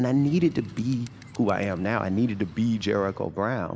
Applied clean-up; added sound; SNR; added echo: none; Bird; 20 dB; none.